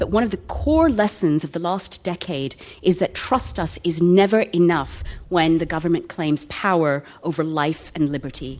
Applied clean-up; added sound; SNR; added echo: none; Thunder; 17 dB; none.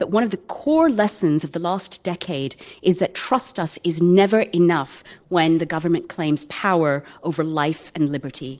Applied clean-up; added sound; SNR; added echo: neural separator model SepFormer DNS4.